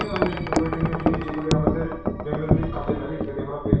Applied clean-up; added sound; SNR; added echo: none; Wind chime; -5 dB; reverberation time 0.6 s.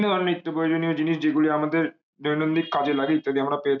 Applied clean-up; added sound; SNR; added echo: none; none; none; none.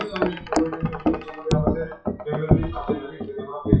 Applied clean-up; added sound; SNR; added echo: classical method WPE with log-MMSE.